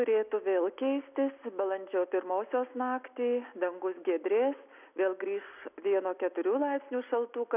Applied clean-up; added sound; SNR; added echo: none; none; none; none.